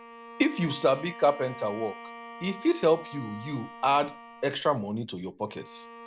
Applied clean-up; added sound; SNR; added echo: none; Bowed string instrument; 16 dB; none.